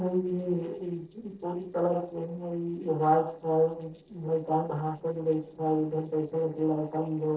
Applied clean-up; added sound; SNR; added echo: neural separator model SepFormer DNS4.